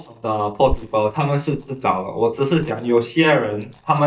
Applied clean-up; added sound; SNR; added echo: neural mask model DeepFilterNet 3.